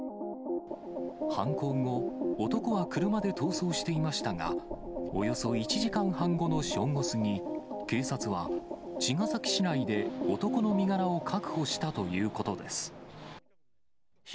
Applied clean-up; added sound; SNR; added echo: none; none; none; none.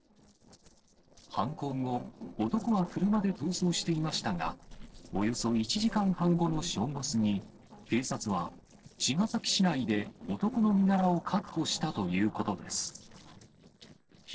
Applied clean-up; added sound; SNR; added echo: neural separator model SepFormer DNS4.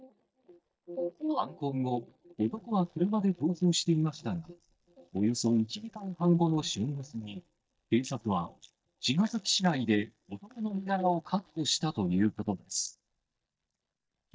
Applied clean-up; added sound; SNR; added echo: neural mask model DeepFilterNet 3.